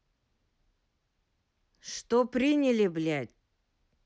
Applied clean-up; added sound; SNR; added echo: none; none; none; none.